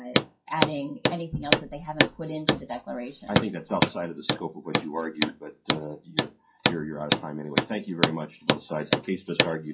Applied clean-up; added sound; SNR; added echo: classical method WPE with log-MMSE.